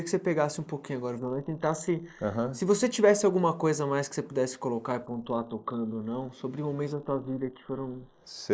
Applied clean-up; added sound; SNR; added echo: neural mask model Resemble Enhance denoiser.